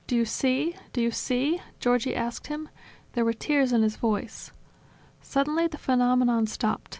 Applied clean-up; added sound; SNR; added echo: none; none; none; none.